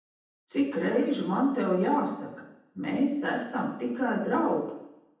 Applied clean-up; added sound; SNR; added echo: none; none; none; reverberation time 0.8 s.